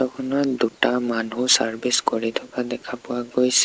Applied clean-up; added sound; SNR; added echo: none; none; none; none.